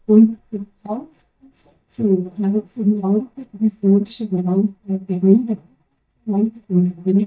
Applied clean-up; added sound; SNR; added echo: neural mask model DeepFilterNet 3.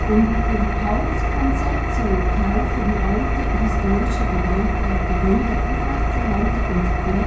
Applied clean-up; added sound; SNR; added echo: none; Engine; -4 dB; reverberation time 0.6 s.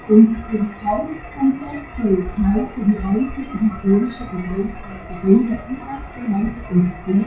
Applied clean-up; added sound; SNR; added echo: classical method WPE with log-MMSE.